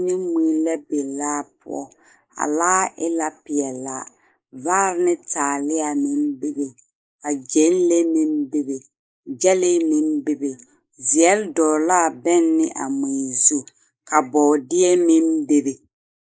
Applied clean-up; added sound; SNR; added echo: neural mask model Resemble Enhance denoiser.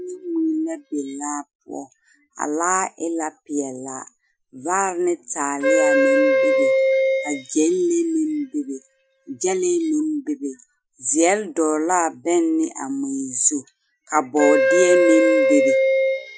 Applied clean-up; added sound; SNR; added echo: classical method Wiener filter.